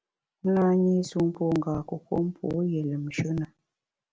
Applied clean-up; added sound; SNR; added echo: none; none; none; none.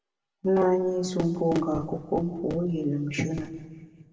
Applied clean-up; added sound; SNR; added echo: none; none; none; reverberation time 1.2 s.